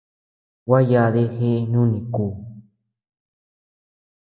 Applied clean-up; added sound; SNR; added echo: none; none; none; none.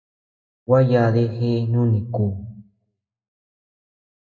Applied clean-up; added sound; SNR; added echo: none; none; none; reverberation time 0.2 s.